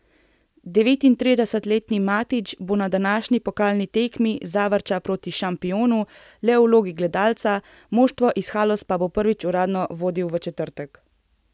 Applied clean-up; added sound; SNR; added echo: none; none; none; none.